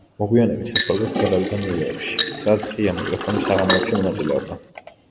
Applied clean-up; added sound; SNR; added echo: none; Toilet flush + Glass; 4 dB; none.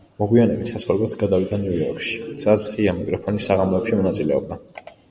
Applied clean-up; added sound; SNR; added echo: none; none; none; none.